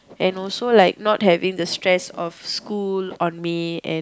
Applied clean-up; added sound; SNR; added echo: none; none; none; none.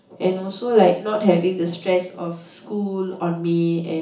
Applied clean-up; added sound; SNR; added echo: none; none; none; reverberation time 0.7 s.